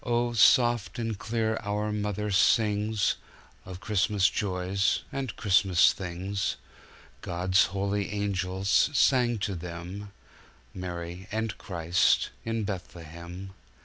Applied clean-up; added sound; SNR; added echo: none; none; none; none.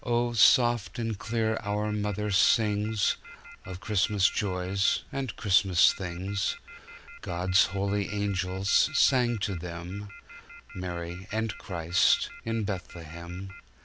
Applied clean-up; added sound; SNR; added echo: none; Telephone; 18 dB; none.